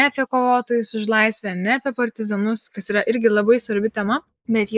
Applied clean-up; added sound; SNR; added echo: neural mask model Resemble Enhance denoiser.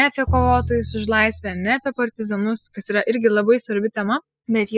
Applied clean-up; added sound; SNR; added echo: classical method spectral subtraction.